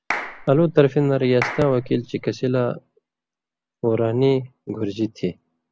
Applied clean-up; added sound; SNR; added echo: none; Clapping; 11 dB; none.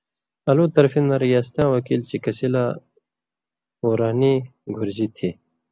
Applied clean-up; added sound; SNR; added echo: none; none; none; none.